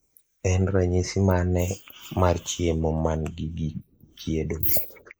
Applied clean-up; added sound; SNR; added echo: neural mask model Resemble Enhance denoiser.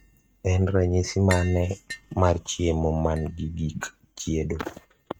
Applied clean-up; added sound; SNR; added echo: neural mask model RNNoise.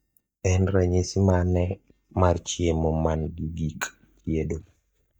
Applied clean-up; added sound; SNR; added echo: neural mask model DeepFilterNet 3.